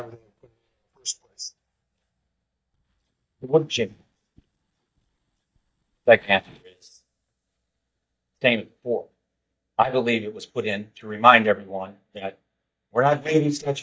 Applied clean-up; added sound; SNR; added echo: neural mask model DeepFilterNet 3.